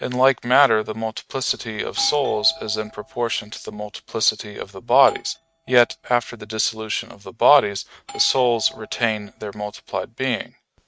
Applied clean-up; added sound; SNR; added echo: neural mask model RNNoise.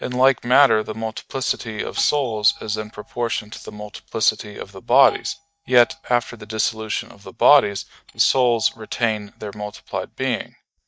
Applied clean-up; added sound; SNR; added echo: neural mask model DeepFilterNet 3.